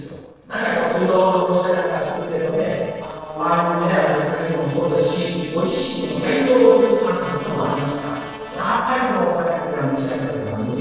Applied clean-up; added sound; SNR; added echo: neural separator model SepFormer DNS4.